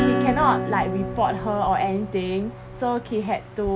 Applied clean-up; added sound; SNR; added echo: none; Acoustic guitar / Strum; 4 dB; none.